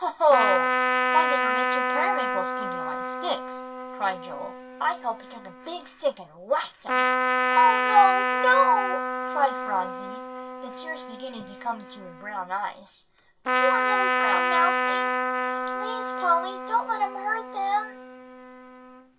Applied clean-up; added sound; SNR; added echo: none; Trumpet; 0 dB; reverberation time 0.2 s.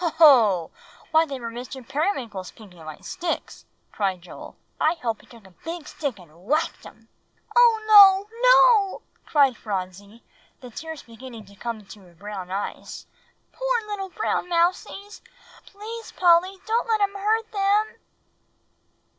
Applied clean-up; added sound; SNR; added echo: none; none; none; none.